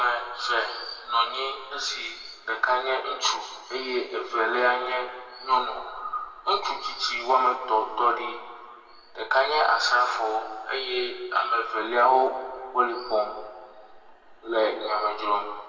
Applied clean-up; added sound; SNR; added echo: none; none; none; reverberation time 1.7 s.